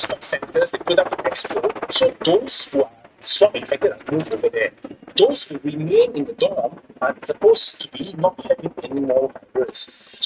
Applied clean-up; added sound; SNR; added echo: neural mask model RNNoise.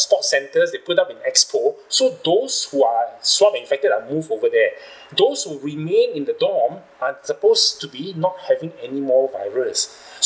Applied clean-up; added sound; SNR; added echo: none; none; none; none.